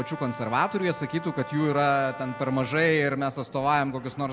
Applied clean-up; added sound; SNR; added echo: none; Brass instrument; 15 dB; none.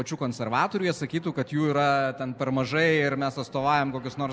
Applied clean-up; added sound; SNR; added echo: none; none; none; none.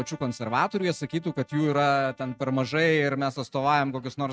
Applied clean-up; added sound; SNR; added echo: neural mask model RNNoise.